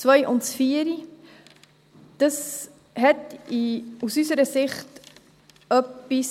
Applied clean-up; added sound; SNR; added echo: none; none; none; none.